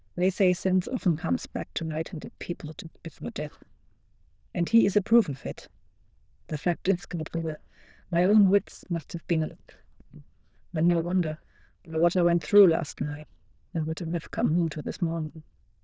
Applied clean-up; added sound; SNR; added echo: neural diffusion model UNIVERSE++.